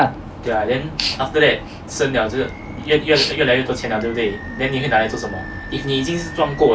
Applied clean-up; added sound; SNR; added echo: none; Animal; 20 dB; none.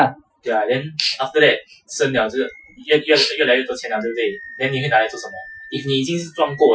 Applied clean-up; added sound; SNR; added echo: classical method Wiener filter.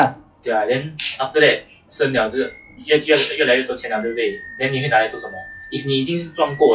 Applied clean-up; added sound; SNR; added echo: classical method log-MMSE.